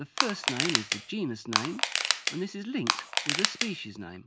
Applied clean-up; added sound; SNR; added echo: none; Crushing; -4 dB; none.